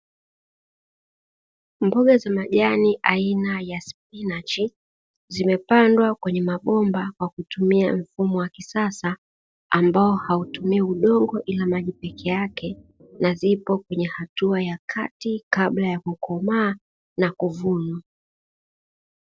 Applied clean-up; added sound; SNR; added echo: neural separator model SepFormer DNS4.